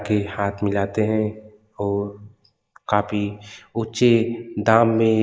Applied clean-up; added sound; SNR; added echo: neural mask model Resemble Enhance denoiser.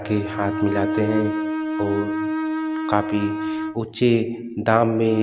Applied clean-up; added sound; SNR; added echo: none; Bowed string instrument; 3 dB; none.